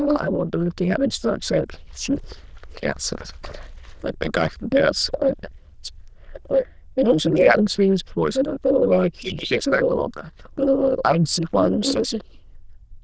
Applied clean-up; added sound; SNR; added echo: neural diffusion model UNIVERSE++.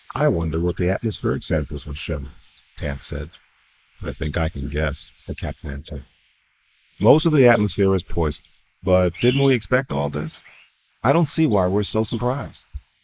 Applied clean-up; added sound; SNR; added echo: neural mask model Resemble Enhance denoiser.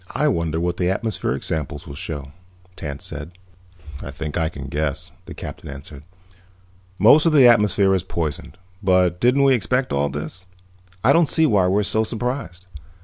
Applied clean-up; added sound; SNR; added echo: none; none; none; none.